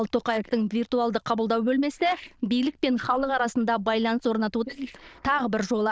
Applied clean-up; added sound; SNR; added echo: neural diffusion model UNIVERSE++.